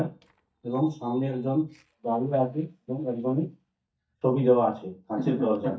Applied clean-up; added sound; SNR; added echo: neural mask model DeepFilterNet 3.